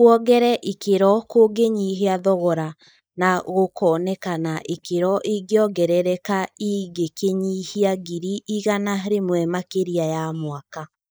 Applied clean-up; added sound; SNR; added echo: neural mask model Resemble Enhance denoiser.